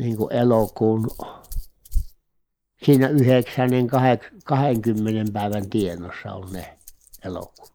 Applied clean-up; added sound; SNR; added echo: neural mask model Resemble Enhance denoiser.